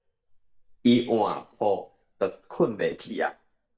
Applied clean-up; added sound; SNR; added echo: neural mask model DeepFilterNet 3.